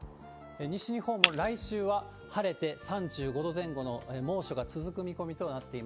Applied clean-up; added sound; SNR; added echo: none; Shatter; 2 dB; none.